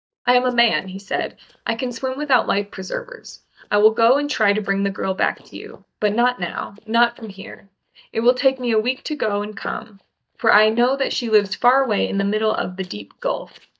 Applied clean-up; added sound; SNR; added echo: neural mask model DeepFilterNet 3.